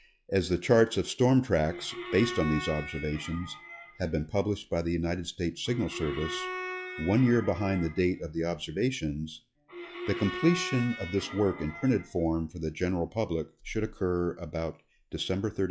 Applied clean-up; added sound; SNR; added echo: classical method log-MMSE.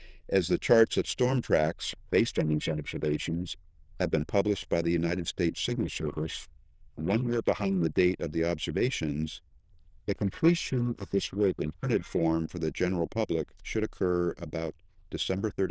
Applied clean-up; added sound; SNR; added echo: neural diffusion model UNIVERSE++.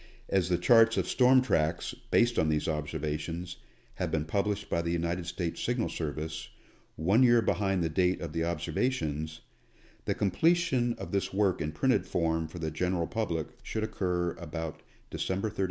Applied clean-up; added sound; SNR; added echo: none; none; none; none.